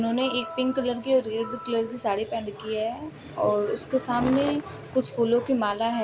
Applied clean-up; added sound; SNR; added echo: none; Skateboard; 16 dB; none.